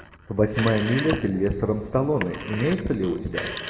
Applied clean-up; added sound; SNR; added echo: none; Telephone; 11 dB; reverberation time 1.6 s.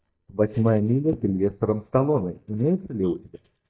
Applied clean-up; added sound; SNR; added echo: neural mask model DeepFilterNet 3.